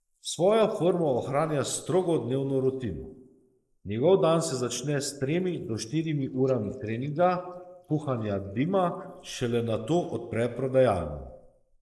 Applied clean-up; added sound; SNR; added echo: neural mask model Resemble Enhance denoiser.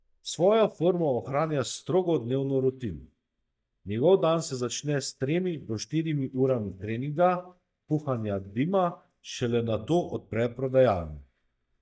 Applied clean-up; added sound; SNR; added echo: neural mask model DeepFilterNet 3.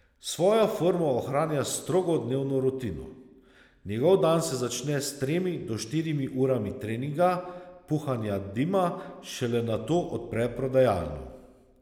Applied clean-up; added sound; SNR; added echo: none; none; none; none.